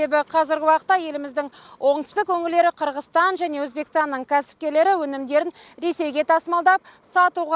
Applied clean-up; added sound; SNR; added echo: none; none; none; none.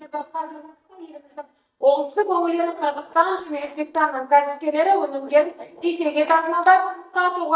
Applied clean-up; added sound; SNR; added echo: neural mask model DeepFilterNet 3.